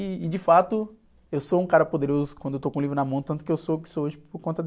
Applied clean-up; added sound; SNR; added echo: none; none; none; none.